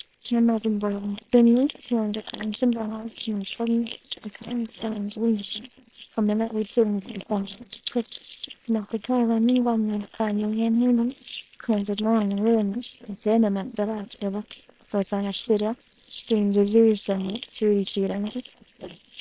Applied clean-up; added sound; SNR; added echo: neural separator model SepFormer WHAM!.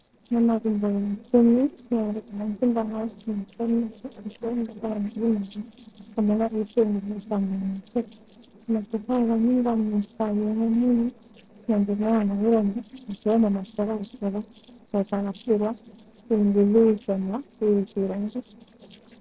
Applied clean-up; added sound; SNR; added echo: neural separator model SepFormer DNS4.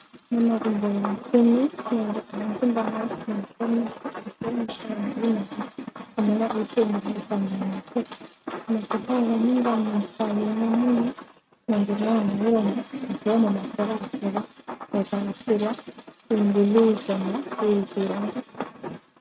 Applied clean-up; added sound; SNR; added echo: neural mask model RNNoise.